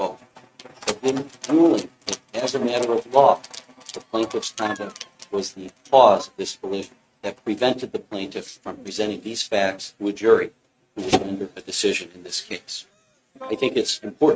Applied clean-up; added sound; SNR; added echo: neural mask model RNNoise.